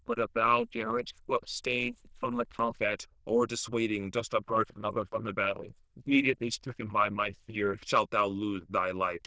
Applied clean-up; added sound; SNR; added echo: neural diffusion model UNIVERSE++.